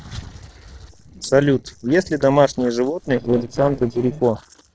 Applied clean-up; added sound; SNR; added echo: neural separator model SepFormer DNS4.